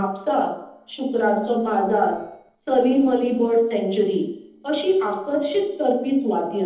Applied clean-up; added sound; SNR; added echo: neural separator model SepFormer DNS4.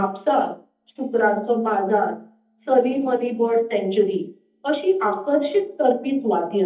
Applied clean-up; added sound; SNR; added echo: neural mask model DeepFilterNet 3.